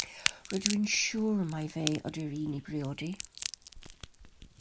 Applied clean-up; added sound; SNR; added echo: none; Crack; 6 dB; none.